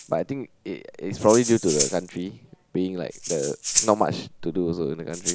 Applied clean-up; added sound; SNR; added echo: none; Rattle (instrument); 7 dB; none.